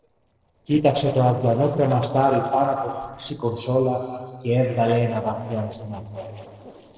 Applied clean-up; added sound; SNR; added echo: neural separator model SepFormer DNS4.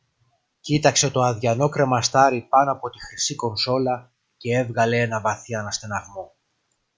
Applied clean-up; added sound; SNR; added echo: none; none; none; none.